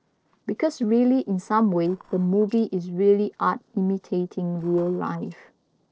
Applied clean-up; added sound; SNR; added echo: neural separator model SepFormer DNS4.